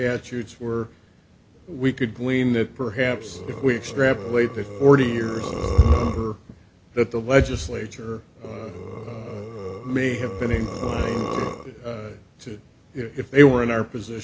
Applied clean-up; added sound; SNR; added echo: none; Burping, eructation; 8 dB; none.